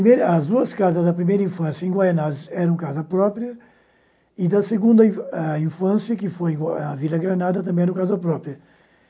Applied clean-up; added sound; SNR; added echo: none; none; none; none.